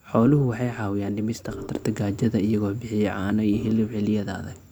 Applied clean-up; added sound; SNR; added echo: none; Organ; 17 dB; none.